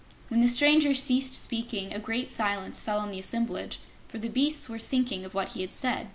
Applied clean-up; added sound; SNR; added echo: none; none; none; none.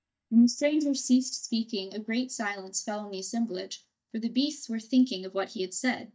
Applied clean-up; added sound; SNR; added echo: neural mask model DeepFilterNet 3.